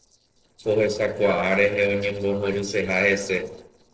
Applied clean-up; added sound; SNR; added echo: neural separator model SepFormer DNS4.